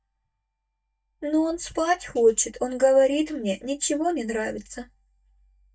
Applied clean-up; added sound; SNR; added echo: neural mask model DeepFilterNet 3.